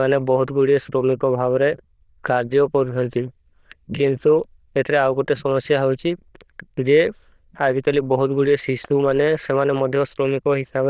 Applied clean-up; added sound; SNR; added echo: neural diffusion model UNIVERSE++.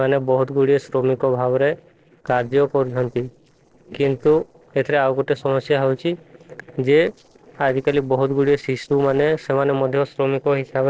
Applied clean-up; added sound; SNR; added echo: neural separator model SepFormer DNS4.